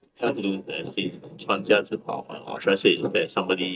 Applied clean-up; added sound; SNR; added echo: neural mask model DeepFilterNet 3.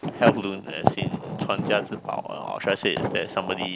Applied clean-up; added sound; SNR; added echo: none; none; none; none.